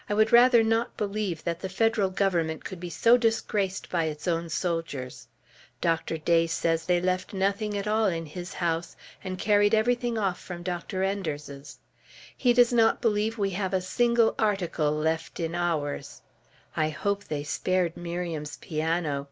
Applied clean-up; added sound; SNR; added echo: none; none; none; none.